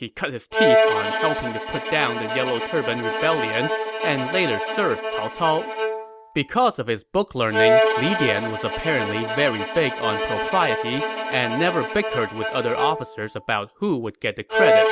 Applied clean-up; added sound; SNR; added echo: none; Bowed string instrument; -1 dB; none.